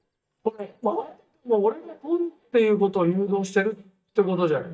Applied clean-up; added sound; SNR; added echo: neural mask model DeepFilterNet 3.